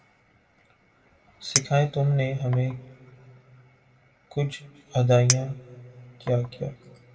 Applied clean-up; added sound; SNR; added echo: none; Chink, clink; 8 dB; reverberation time 1.5 s.